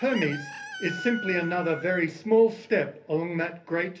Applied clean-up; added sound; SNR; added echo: none; Chicken, rooster; 14 dB; reverberation time 0.3 s.